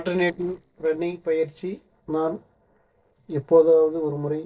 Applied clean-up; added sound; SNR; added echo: neural separator model SepFormer DNS4.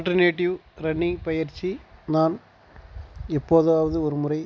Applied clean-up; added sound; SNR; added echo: none; none; none; none.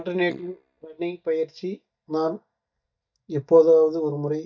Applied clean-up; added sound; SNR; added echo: neural mask model DeepFilterNet 3.